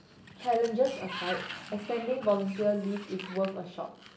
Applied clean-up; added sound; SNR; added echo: none; Sliding door; 13 dB; none.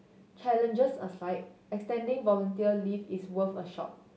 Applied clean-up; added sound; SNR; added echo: none; none; none; none.